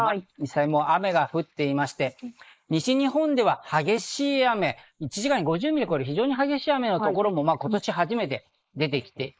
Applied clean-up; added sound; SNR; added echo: neural mask model Resemble Enhance denoiser.